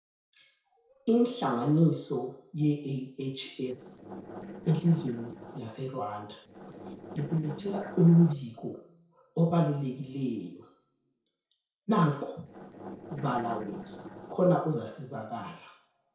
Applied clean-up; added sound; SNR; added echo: neural separator model SepFormer DNS4.